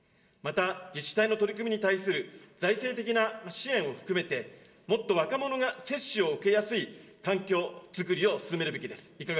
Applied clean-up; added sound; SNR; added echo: none; none; none; reverberation time 1.9 s.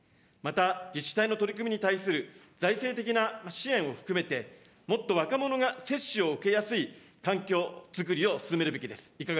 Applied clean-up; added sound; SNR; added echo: none; none; none; none.